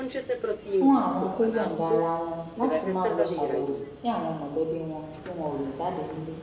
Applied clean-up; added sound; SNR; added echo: none; Subway, metro, underground; 4 dB; reverberation time 1.0 s.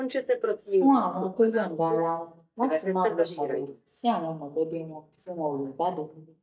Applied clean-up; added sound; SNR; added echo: neural mask model DeepFilterNet 3.